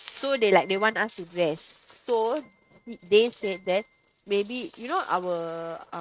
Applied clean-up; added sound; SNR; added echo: neural mask model RNNoise.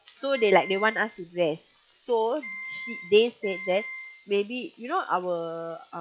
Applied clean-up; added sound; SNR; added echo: classical method log-MMSE.